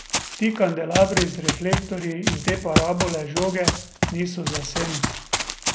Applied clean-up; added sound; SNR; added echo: none; Run; 1 dB; none.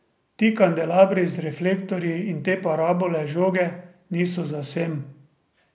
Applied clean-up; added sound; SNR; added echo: none; none; none; none.